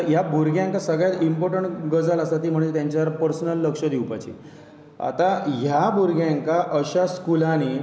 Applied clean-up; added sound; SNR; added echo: none; none; none; none.